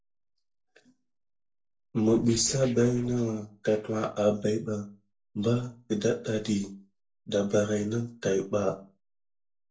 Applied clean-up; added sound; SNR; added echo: neural separator model SepFormer DNS4.